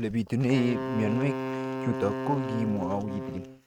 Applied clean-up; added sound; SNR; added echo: neural mask model RNNoise.